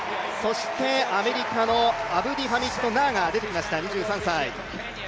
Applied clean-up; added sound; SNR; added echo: none; none; none; none.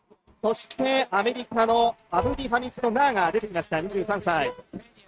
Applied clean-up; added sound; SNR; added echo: neural mask model RNNoise.